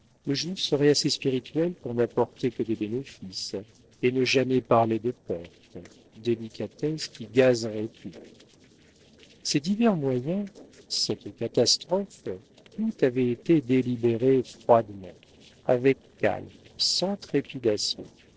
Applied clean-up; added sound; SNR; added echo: neural separator model SepFormer DNS4.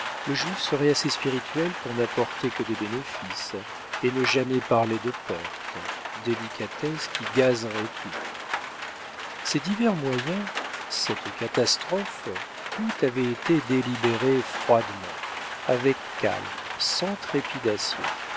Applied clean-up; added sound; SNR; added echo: none; Rain; 7 dB; none.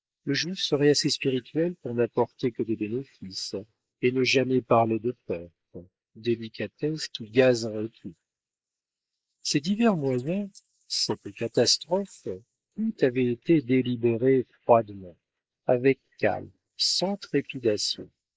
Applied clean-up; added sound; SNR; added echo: neural mask model Resemble Enhance denoiser.